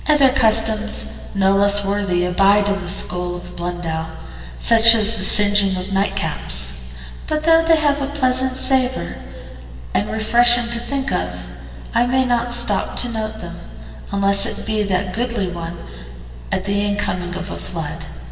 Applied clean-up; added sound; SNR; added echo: none; none; none; reverberation time 2.6 s.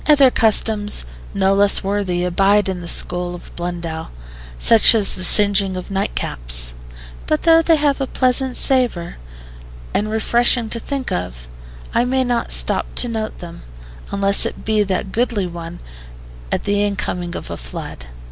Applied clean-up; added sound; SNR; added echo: none; none; none; none.